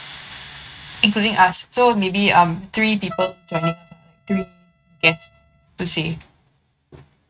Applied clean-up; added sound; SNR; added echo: neural mask model RNNoise.